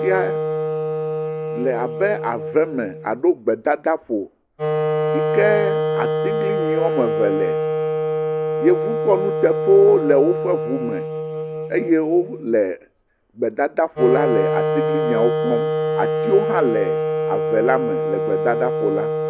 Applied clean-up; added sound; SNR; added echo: none; Wind instrument, woodwind instrument; 1 dB; none.